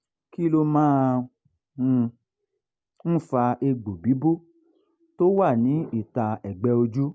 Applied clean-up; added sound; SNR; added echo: none; none; none; none.